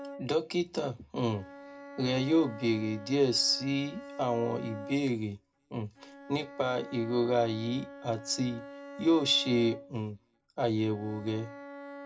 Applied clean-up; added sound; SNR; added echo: none; Bowed string instrument; 15 dB; reverberation time 0.2 s.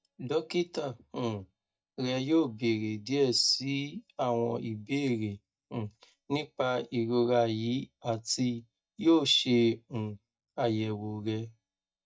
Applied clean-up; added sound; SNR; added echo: neural mask model DeepFilterNet 3.